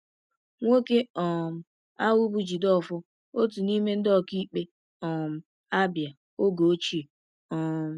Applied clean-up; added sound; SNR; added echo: none; none; none; none.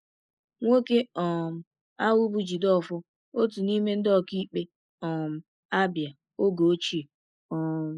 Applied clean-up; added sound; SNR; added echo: neural mask model Resemble Enhance denoiser.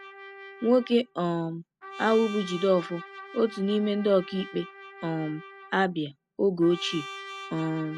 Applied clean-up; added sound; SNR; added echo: none; Trumpet; 15 dB; none.